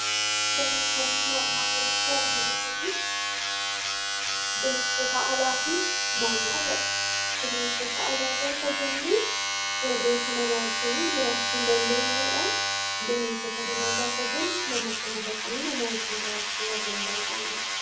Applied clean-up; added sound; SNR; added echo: none; Domestic sounds, home sounds; -5 dB; reverberation time 0.3 s.